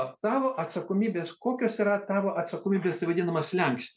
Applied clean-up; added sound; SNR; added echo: none; none; none; none.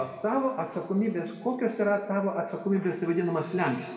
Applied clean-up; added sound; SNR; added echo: none; none; none; reverberation time 1.6 s.